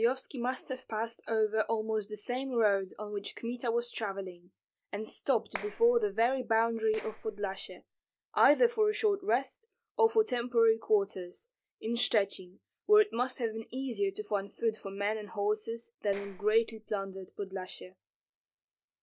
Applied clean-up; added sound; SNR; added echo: neural separator model SepFormer DNS4.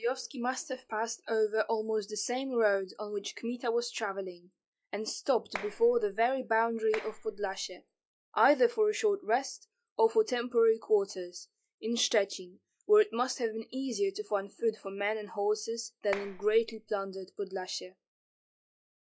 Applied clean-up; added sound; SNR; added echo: classical method log-MMSE.